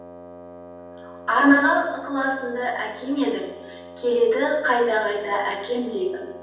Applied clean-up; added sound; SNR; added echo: none; Wind instrument, woodwind instrument; 17 dB; reverberation time 0.9 s.